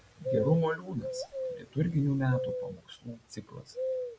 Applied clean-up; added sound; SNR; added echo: none; Bird vocalization, bird call, bird song; 4 dB; none.